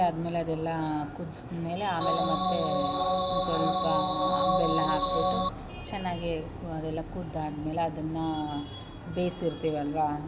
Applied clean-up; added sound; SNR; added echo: none; Organ; -5 dB; none.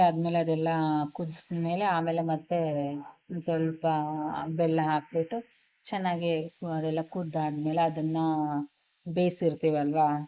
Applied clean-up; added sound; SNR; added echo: neural mask model Resemble Enhance denoiser.